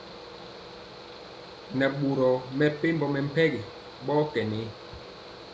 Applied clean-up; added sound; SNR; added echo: none; Mechanical fan; 15 dB; none.